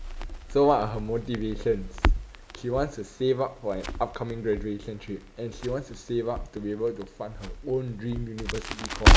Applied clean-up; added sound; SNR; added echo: none; Crackle; -1 dB; none.